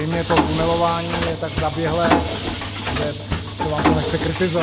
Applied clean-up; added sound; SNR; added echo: none; Mechanisms; 0 dB; none.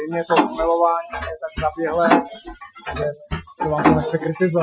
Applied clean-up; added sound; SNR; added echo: classical method Wiener filter.